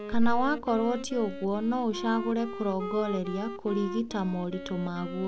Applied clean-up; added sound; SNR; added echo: none; Wind instrument, woodwind instrument; 10 dB; none.